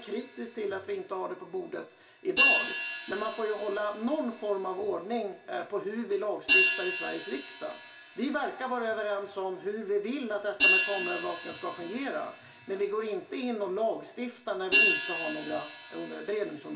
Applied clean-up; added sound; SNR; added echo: none; Hi-hat; -1 dB; reverberation time 0.3 s.